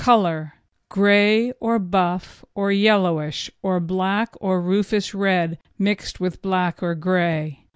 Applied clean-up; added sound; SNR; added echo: none; none; none; none.